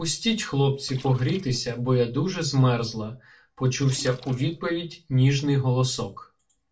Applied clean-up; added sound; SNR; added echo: neural separator model SepFormer DNS4.